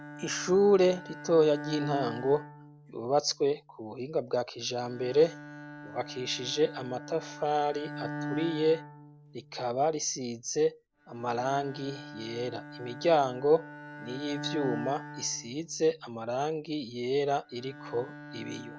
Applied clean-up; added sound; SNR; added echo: none; Bowed string instrument; 12 dB; none.